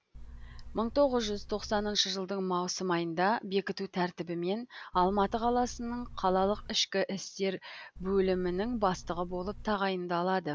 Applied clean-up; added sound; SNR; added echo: none; Buzz; 13 dB; none.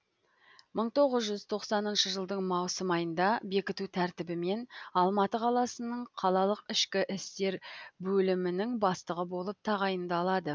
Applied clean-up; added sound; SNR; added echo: none; none; none; none.